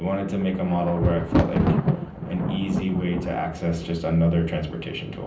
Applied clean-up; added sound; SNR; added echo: none; Thunder; 2 dB; reverberation time 0.6 s.